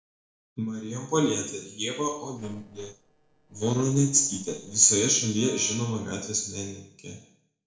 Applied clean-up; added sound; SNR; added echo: neural separator model SepFormer DNS4.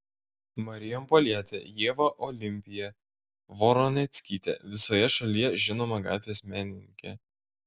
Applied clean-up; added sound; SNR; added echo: none; none; none; none.